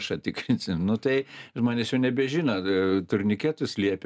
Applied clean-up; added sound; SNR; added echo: none; none; none; none.